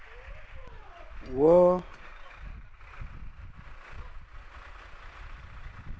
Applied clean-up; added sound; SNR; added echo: none; Truck; 12 dB; none.